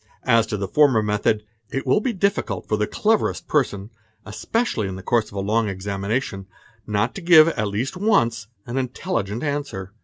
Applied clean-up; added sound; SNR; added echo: none; none; none; none.